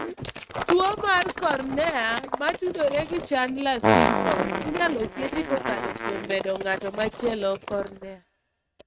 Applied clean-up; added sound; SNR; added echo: neural mask model RNNoise.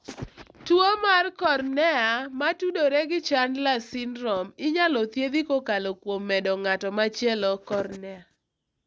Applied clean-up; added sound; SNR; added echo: none; none; none; none.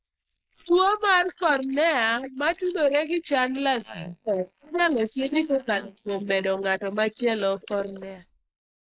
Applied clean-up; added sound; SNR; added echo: neural mask model Resemble Enhance denoiser.